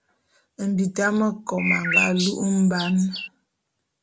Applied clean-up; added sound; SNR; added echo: none; Bird; 2 dB; none.